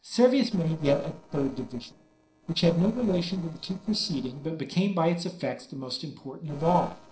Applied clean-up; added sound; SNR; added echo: neural separator model SepFormer DNS4.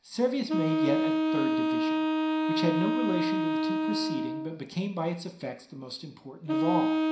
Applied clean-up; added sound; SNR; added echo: none; Wind instrument, woodwind instrument; -4 dB; reverberation time 0.5 s.